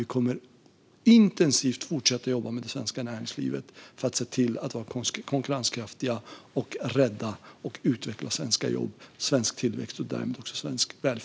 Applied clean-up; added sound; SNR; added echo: none; none; none; none.